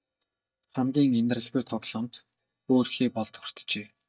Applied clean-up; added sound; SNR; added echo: neural mask model DeepFilterNet 3.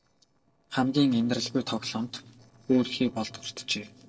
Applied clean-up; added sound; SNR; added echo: neural separator model SepFormer DNS4.